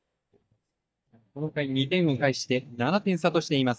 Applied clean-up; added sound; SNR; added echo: neural mask model DeepFilterNet 3.